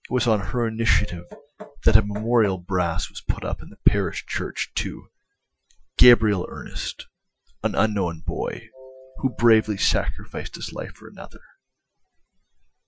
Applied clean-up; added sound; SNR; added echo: classical method Wiener filter.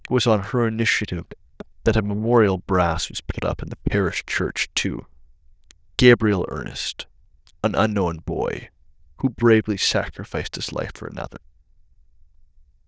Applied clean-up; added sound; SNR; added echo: neural diffusion model UNIVERSE++.